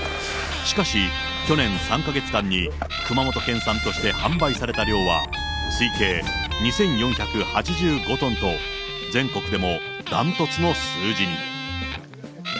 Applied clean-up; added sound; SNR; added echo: none; Guitar; 5 dB; none.